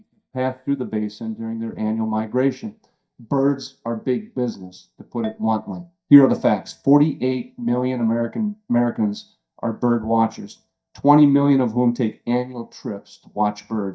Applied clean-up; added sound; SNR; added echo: neural mask model DeepFilterNet 3.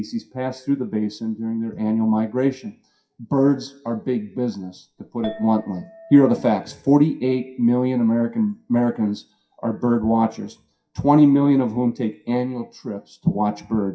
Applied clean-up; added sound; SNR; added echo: classical method WPE with log-MMSE.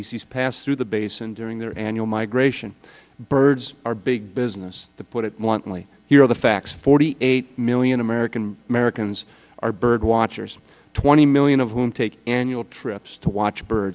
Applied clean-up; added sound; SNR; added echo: none; none; none; none.